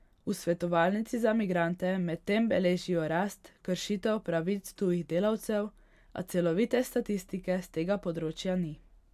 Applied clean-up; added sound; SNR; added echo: none; none; none; none.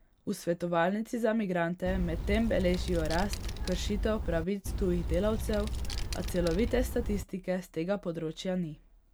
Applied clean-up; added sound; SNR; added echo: none; Wind; 2 dB; none.